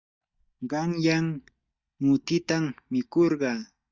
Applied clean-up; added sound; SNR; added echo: neural mask model DeepFilterNet 3.